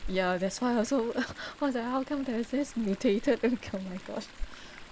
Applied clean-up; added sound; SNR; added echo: none; Chatter / Stream; 13 dB; none.